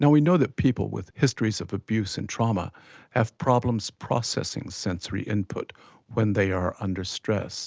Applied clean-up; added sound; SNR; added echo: none; none; none; none.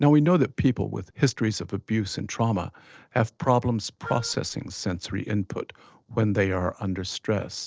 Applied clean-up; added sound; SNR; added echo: neural separator model SepFormer DNS4.